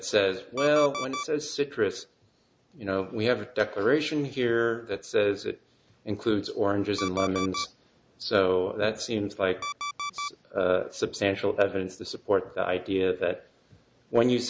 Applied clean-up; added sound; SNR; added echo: none; Alarm; 9 dB; none.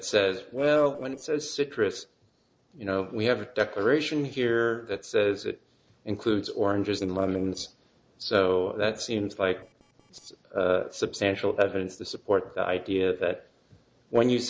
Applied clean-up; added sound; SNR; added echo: neural separator model SepFormer DNS4.